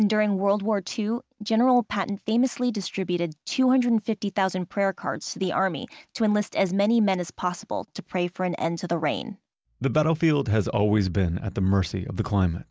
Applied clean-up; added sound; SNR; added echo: none; none; none; none.